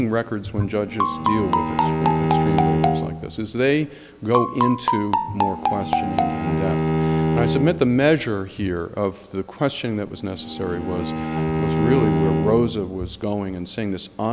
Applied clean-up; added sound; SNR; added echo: none; Marimba, xylophone + Bowed string instrument; -1 dB; none.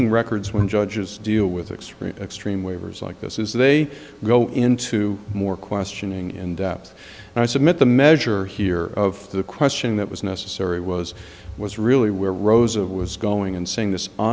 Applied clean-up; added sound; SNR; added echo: none; none; none; none.